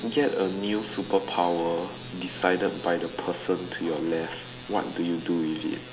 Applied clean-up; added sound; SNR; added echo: none; Piano; 19 dB; none.